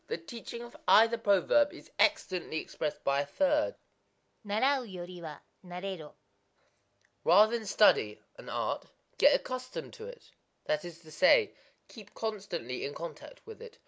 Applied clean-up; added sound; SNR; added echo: none; none; none; none.